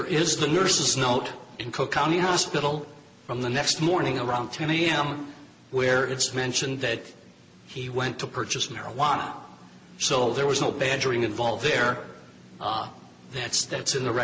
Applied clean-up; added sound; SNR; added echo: none; none; none; none.